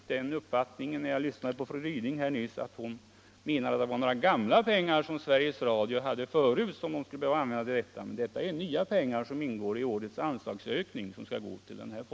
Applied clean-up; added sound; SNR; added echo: none; none; none; none.